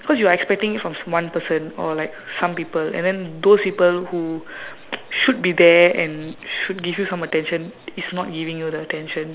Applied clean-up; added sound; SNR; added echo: none; none; none; none.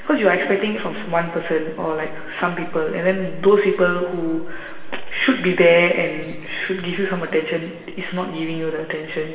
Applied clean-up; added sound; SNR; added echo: none; none; none; reverberation time 1.4 s.